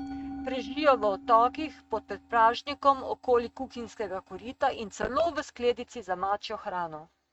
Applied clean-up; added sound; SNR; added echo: neural mask model RNNoise.